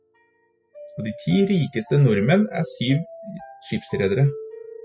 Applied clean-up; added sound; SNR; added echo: classical method spectral subtraction.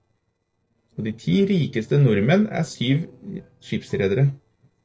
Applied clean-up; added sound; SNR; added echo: neural separator model SepFormer DNS4.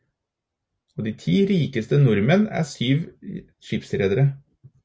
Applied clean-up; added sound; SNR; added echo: none; none; none; none.